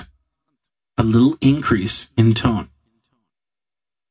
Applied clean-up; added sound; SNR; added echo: none; none; none; reverberation time 0.4 s.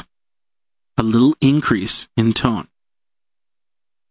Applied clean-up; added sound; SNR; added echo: none; none; none; none.